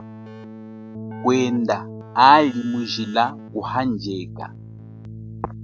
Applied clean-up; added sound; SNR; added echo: none; Keyboard (musical); 14 dB; none.